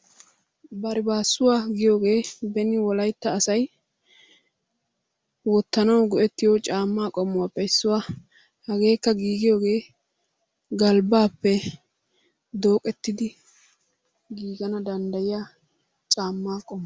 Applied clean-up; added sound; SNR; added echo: none; none; none; none.